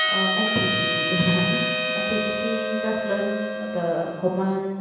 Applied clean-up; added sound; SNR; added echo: none; Harmonica; -1 dB; reverberation time 1.1 s.